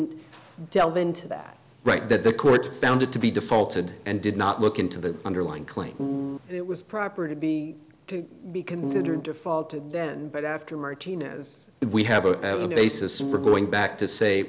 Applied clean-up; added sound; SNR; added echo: none; Piano; 3 dB; none.